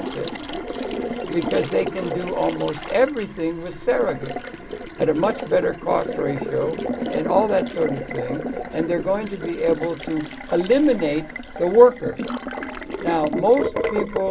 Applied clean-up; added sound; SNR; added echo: none; Water tap, faucet; 7 dB; none.